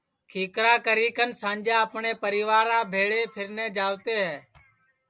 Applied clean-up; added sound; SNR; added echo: none; none; none; none.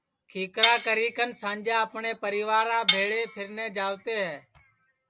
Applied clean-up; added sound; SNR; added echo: none; Cutlery, silverware; -2 dB; none.